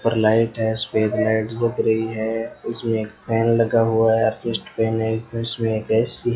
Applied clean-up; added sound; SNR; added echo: classical method log-MMSE.